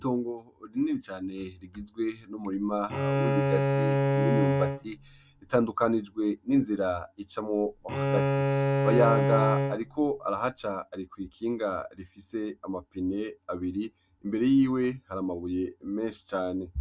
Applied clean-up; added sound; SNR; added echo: none; Bowed string instrument; -3 dB; none.